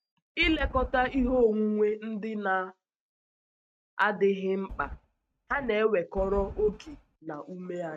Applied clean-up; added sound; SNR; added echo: neural mask model RNNoise.